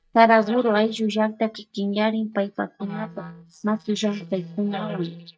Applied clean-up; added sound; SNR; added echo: neural mask model DeepFilterNet 3.